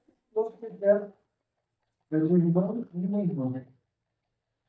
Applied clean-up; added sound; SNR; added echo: neural mask model DeepFilterNet 3.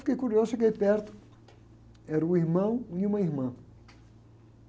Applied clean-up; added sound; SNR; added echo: none; none; none; none.